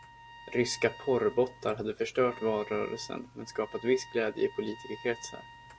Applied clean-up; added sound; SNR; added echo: none; Trumpet; 18 dB; none.